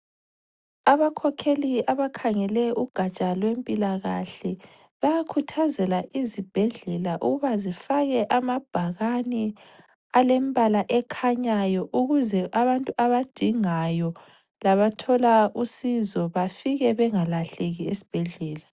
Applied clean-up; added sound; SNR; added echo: none; none; none; none.